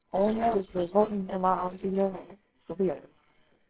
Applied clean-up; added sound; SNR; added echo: neural separator model SepFormer WHAMR!.